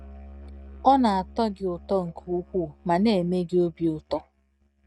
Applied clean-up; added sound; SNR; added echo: neural mask model RNNoise.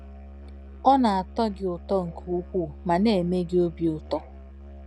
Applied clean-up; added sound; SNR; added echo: none; Musical instrument; 16 dB; none.